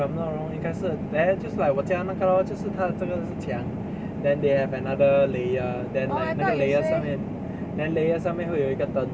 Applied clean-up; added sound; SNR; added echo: none; none; none; none.